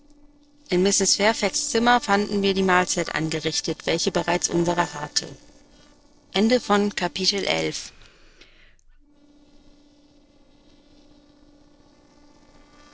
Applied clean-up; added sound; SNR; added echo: neural separator model SepFormer DNS4.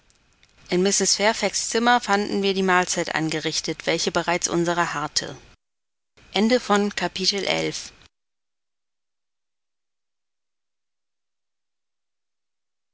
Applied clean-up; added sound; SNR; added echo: none; none; none; none.